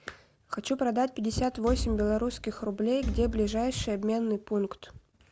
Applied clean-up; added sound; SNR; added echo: none; Thump, thud; 5 dB; none.